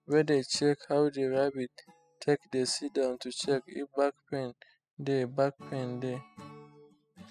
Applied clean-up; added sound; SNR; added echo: classical method spectral subtraction.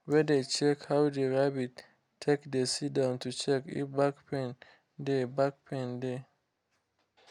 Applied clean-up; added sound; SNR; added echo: none; none; none; none.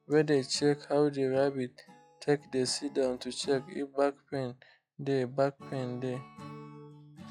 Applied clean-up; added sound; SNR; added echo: classical method log-MMSE.